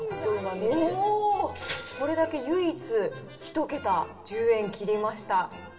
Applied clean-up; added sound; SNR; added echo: none; none; none; reverberation time 1.7 s.